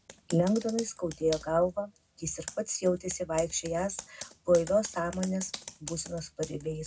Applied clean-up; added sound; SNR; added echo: none; Computer keyboard; 15 dB; reverberation time 0.3 s.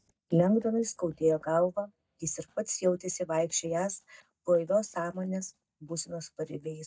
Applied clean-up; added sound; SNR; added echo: neural mask model DeepFilterNet 3.